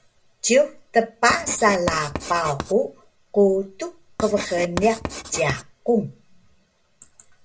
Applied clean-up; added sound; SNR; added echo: none; Writing; 11 dB; reverberation time 0.2 s.